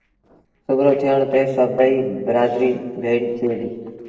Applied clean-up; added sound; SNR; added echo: neural separator model SepFormer DNS4.